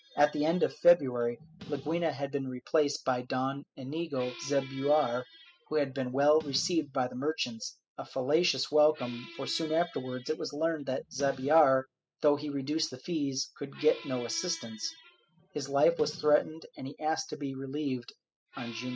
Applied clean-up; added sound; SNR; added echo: classical method spectral subtraction.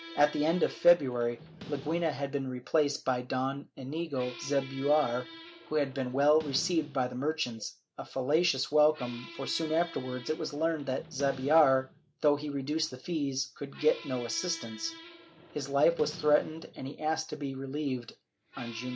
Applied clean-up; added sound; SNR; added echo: none; Squeak; 19 dB; none.